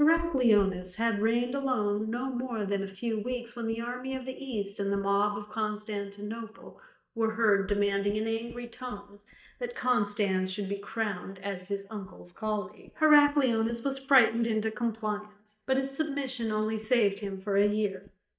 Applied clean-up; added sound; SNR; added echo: neural mask model DeepFilterNet 3.